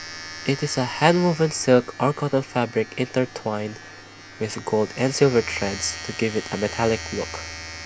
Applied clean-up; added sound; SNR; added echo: none; Domestic sounds, home sounds; 13 dB; none.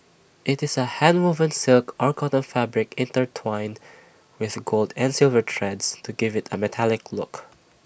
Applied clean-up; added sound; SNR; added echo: none; none; none; none.